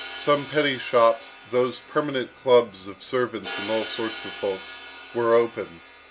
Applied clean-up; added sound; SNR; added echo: none; Crash cymbal; 15 dB; none.